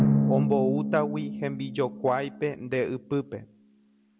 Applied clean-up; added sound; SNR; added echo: none; Drum; 0 dB; none.